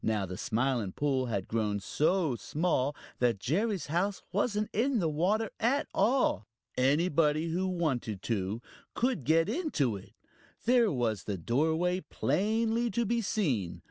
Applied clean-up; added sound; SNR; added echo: none; none; none; none.